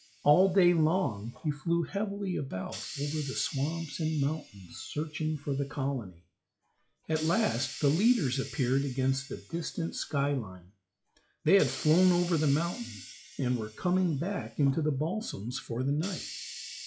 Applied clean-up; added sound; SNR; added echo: classical method log-MMSE.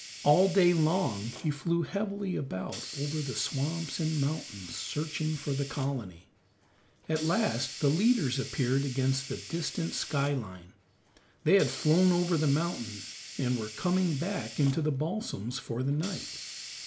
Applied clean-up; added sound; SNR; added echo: none; Hiss; 14 dB; none.